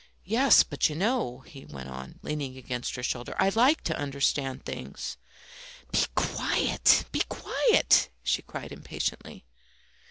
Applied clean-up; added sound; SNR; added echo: none; none; none; none.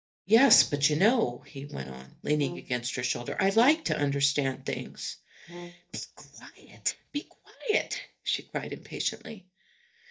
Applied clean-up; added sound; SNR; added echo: neural mask model DeepFilterNet 3.